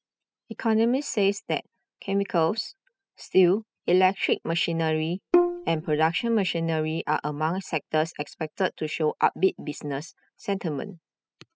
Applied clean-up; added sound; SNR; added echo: classical method spectral subtraction.